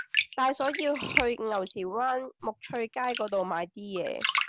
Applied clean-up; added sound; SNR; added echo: none; Bathtub (filling or washing) + Finger snapping; 3 dB; none.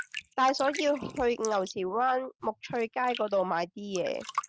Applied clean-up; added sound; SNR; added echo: neural mask model RNNoise.